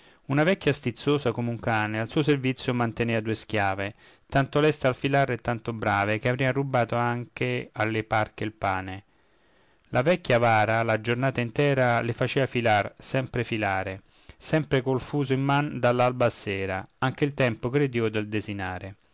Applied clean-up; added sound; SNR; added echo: none; none; none; none.